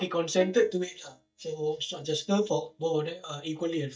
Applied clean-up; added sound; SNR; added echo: neural mask model DeepFilterNet 3.